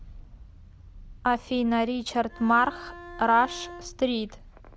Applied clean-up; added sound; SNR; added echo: none; Bowed string instrument; 15 dB; none.